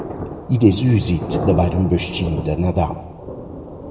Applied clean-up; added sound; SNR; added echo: none; Thunder; 9 dB; reverberation time 1.0 s.